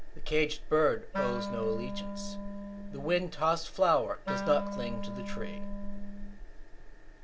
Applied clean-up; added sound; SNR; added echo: none; Wind instrument, woodwind instrument; 7 dB; none.